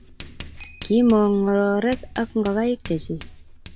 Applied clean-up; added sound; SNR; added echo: none; Bicycle bell + Writing; 17 dB; none.